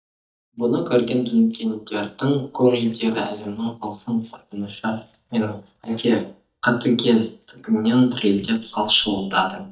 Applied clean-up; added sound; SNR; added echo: neural mask model DeepFilterNet 3.